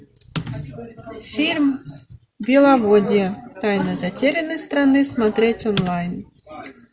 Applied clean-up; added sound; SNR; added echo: none; none; none; none.